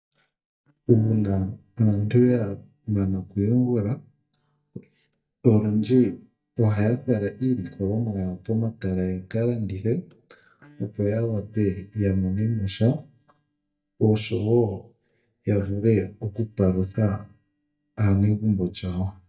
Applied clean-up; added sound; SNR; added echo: neural mask model DeepFilterNet 3.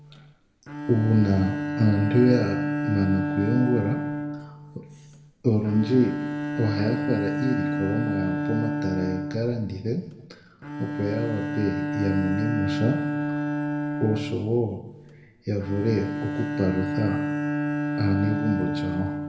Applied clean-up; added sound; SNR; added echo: none; Bowed string instrument; 3 dB; reverberation time 0.9 s.